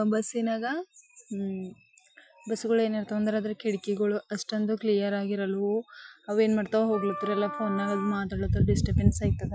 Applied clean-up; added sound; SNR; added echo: classical method Wiener filter.